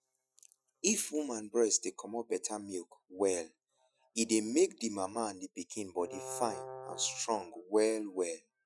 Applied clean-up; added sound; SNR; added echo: classical method Wiener filter.